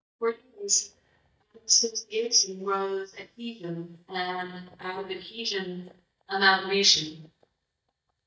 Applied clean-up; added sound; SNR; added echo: neural mask model DeepFilterNet 3.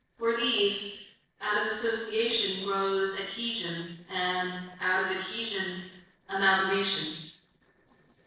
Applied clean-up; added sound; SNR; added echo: neural separator model SepFormer DNS4.